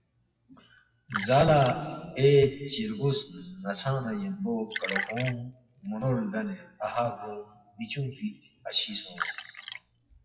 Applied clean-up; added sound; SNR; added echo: classical method WPE with log-MMSE.